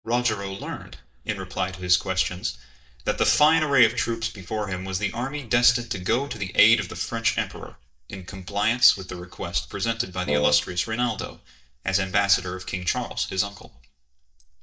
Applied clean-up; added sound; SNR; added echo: neural mask model DeepFilterNet 3.